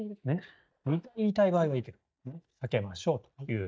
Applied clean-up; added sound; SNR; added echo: neural mask model DeepFilterNet 3.